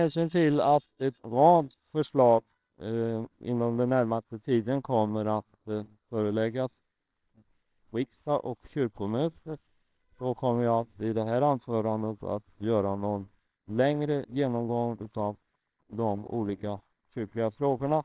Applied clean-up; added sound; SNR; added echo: neural separator model SepFormer WHAMR!.